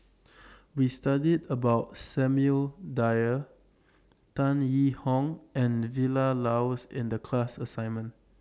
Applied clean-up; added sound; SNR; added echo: none; none; none; none.